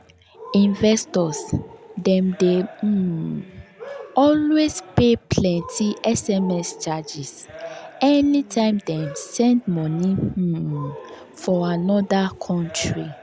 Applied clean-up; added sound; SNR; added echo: none; Cheering; 18 dB; none.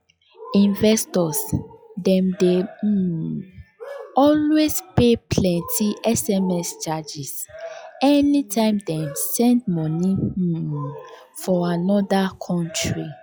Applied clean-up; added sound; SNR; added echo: classical method log-MMSE.